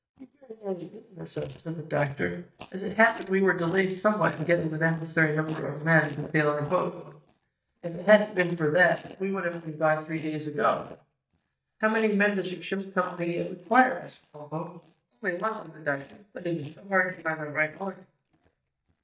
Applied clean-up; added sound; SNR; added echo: neural mask model DeepFilterNet 3.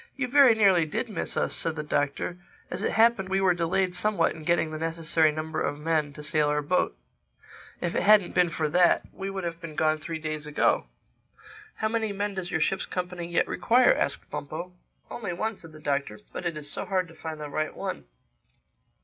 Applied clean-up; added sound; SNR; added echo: none; none; none; none.